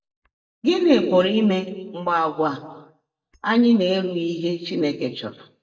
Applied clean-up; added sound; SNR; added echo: neural mask model DeepFilterNet 3.